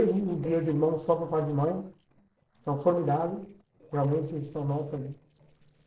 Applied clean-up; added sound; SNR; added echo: neural separator model SepFormer DNS4.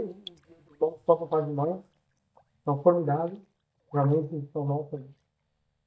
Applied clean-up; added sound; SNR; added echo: neural mask model DeepFilterNet 3.